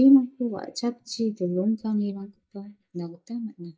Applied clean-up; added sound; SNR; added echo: neural mask model DeepFilterNet 3.